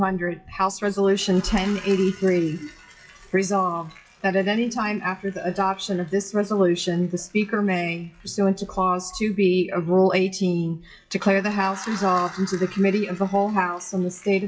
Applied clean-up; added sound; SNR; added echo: classical method WPE with log-MMSE.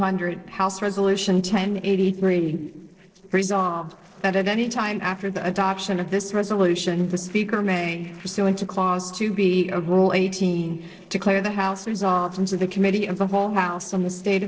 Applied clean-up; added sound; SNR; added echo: neural separator model SepFormer DNS4.